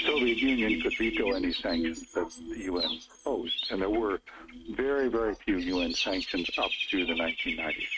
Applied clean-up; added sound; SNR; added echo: neural mask model RNNoise.